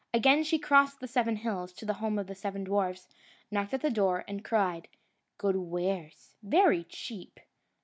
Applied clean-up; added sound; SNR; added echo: none; none; none; none.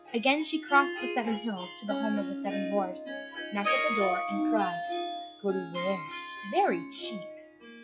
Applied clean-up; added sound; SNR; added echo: classical method log-MMSE.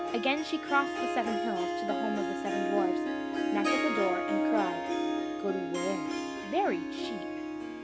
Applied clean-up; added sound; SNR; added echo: none; Harp; -3 dB; none.